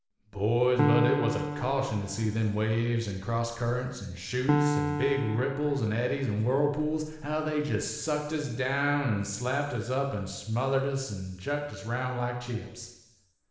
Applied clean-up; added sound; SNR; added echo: none; Piano; 4 dB; reverberation time 1.1 s.